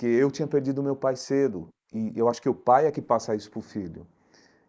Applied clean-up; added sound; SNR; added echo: neural mask model Resemble Enhance denoiser.